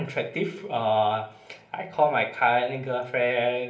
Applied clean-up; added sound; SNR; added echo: none; none; none; reverberation time 0.8 s.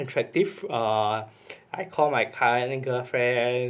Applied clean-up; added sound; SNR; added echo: none; none; none; none.